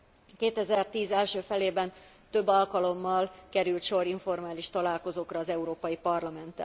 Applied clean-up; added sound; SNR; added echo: none; none; none; none.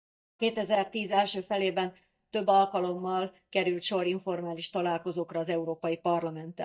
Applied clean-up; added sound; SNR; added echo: neural mask model DeepFilterNet 3.